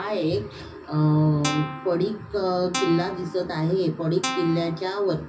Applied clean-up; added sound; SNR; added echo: none; Guitar; 9 dB; reverberation time 0.4 s.